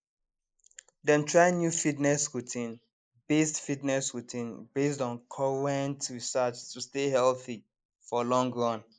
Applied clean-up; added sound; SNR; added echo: neural mask model Resemble Enhance denoiser.